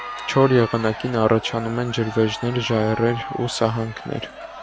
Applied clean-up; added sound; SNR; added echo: none; Crowd; 12 dB; none.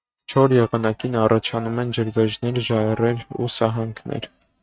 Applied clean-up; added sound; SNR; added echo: neural mask model RNNoise.